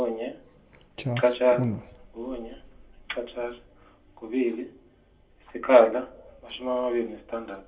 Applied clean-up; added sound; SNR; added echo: none; Clock; 12 dB; reverberation time 0.3 s.